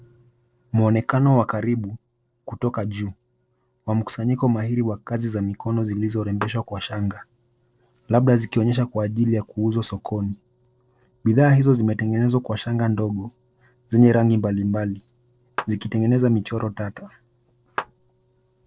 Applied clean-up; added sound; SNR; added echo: neural separator model SepFormer DNS4.